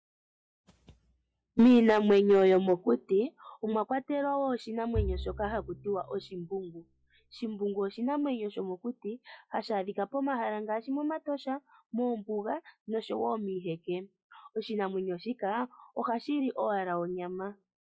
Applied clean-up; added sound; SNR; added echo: classical method log-MMSE.